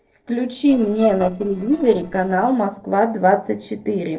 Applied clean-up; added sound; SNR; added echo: neural separator model SepFormer DNS4.